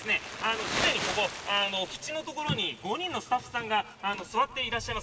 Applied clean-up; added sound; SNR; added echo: none; Crumpling, crinkling; 7 dB; reverberation time 2.4 s.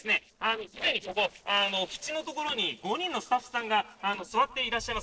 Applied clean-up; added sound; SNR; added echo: neural separator model SepFormer DNS4.